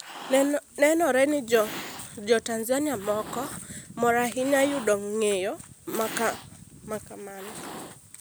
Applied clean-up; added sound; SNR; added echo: none; Cat; 16 dB; none.